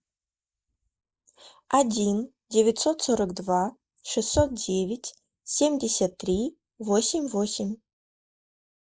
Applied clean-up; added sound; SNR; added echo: neural mask model Resemble Enhance denoiser.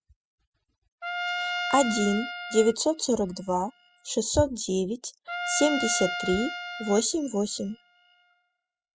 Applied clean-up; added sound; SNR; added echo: classical method spectral subtraction.